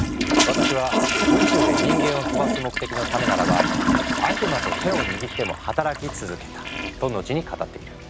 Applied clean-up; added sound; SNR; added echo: none; Toilet flush; -3 dB; none.